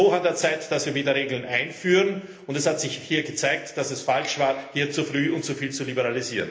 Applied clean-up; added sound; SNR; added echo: none; none; none; reverberation time 0.8 s.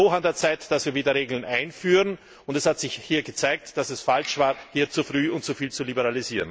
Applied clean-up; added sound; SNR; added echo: none; none; none; none.